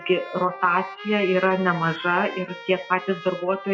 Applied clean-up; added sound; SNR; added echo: classical method WPE with log-MMSE.